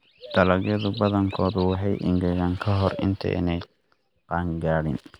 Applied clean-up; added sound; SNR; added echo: none; none; none; none.